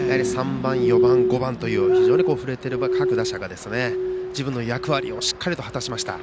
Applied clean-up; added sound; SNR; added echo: none; Glass; -3 dB; none.